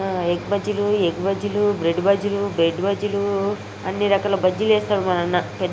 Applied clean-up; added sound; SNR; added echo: none; none; none; none.